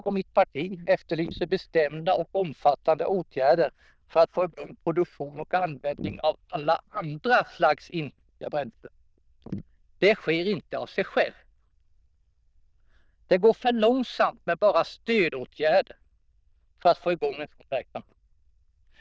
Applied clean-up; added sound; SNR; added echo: neural diffusion model UNIVERSE++.